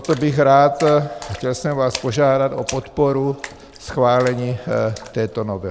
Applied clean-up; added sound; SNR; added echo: none; Splash, splatter; 19 dB; none.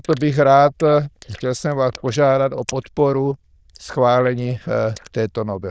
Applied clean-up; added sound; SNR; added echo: neural diffusion model UNIVERSE++.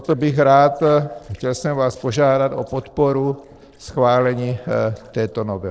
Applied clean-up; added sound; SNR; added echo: neural separator model SepFormer DNS4.